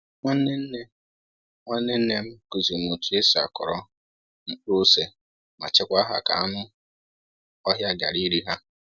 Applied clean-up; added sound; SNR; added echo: none; none; none; none.